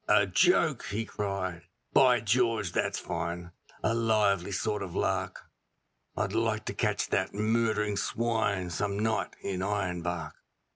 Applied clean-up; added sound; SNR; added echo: none; none; none; none.